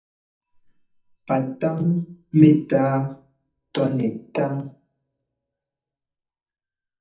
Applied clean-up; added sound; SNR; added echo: neural mask model DeepFilterNet 3.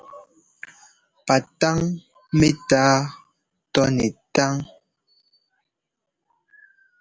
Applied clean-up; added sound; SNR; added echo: none; none; none; none.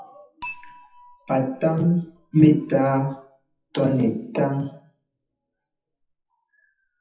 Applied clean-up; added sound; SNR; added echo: classical method WPE with log-MMSE.